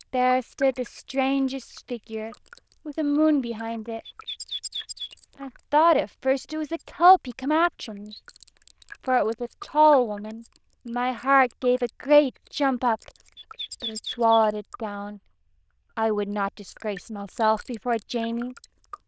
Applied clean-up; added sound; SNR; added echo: neural diffusion model UNIVERSE++.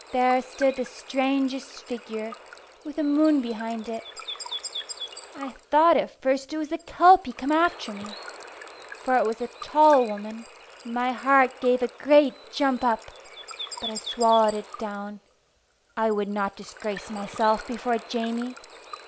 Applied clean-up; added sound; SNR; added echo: none; Water / Bird; 16 dB; none.